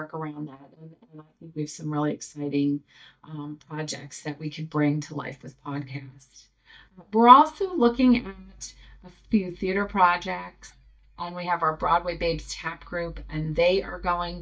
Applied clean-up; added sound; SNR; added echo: neural mask model DeepFilterNet 3.